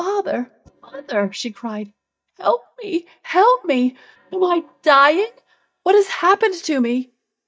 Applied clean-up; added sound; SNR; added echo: neural mask model DeepFilterNet 3.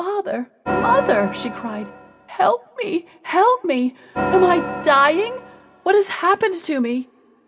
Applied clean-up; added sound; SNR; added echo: none; Organ; 8 dB; reverberation time 0.3 s.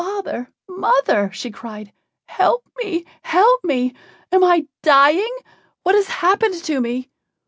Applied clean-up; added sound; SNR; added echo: none; none; none; none.